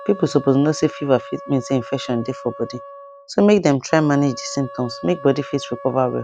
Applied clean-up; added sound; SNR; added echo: none; Wind instrument, woodwind instrument; 17 dB; none.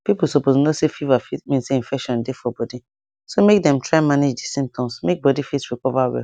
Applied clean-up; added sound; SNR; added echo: none; none; none; none.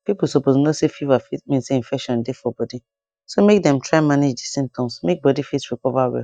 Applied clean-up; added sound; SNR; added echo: neural mask model DeepFilterNet 3.